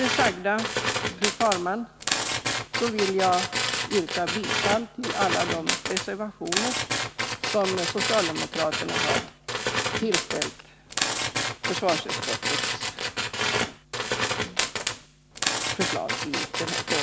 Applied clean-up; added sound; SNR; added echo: none; Tools; -2 dB; none.